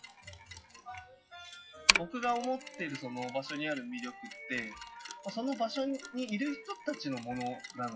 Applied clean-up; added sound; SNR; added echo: classical method WPE with log-MMSE.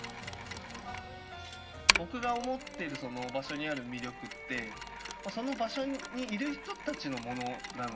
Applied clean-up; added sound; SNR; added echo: none; Mechanisms; 1 dB; reverberation time 0.4 s.